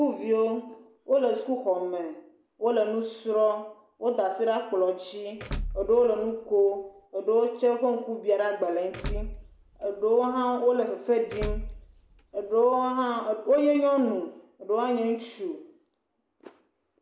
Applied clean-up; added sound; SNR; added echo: none; Door / Car; 10 dB; none.